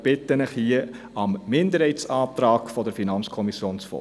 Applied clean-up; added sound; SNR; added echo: none; none; none; none.